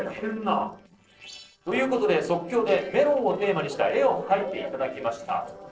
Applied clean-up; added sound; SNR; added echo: neural separator model SepFormer DNS4.